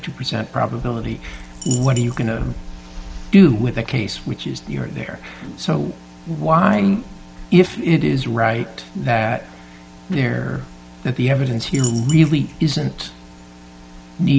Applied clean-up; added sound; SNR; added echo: none; Coin (dropping); 14 dB; none.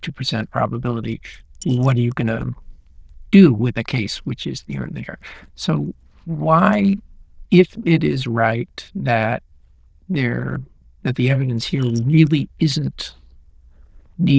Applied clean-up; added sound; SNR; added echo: neural diffusion model UNIVERSE++.